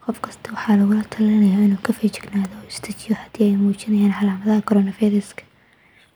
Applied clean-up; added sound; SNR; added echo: none; none; none; none.